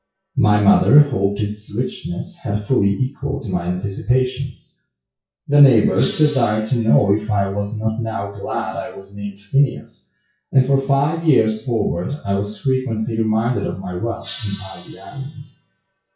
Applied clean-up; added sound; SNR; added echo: classical method WPE with log-MMSE.